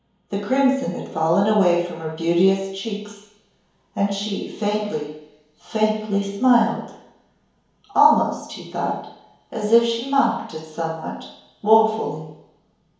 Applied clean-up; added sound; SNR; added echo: none; none; none; reverberation time 1.0 s.